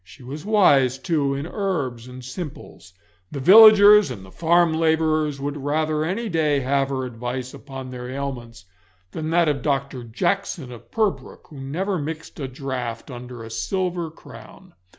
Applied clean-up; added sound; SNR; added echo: none; none; none; none.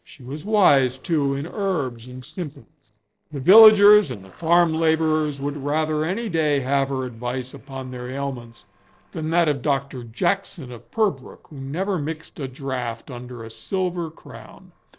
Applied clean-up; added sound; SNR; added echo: neural separator model SepFormer DNS4.